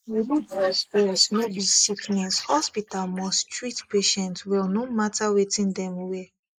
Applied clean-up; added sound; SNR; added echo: neural mask model Resemble Enhance denoiser.